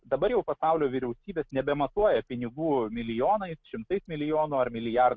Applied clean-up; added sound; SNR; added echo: none; none; none; none.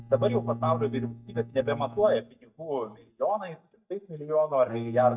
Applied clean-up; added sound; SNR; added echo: neural mask model DeepFilterNet 3.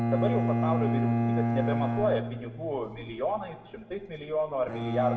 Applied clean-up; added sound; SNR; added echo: none; Bowed string instrument; -2 dB; reverberation time 1.5 s.